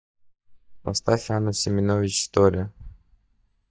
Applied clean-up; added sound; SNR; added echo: neural mask model DeepFilterNet 3.